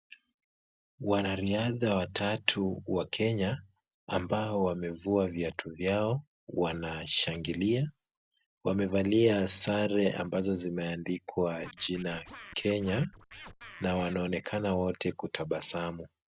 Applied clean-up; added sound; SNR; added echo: none; Scratching (performance technique); 17 dB; none.